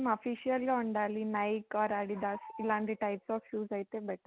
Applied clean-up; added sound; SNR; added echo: none; none; none; none.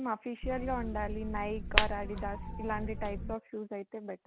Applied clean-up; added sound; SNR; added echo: none; Hands; -2 dB; none.